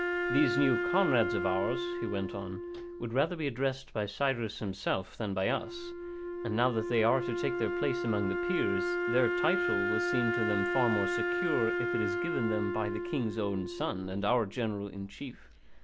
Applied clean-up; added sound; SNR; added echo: none; Wind instrument, woodwind instrument; 1 dB; none.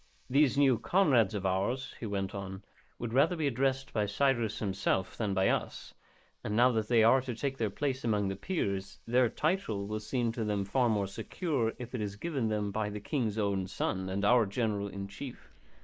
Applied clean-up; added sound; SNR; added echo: neural mask model Resemble Enhance denoiser.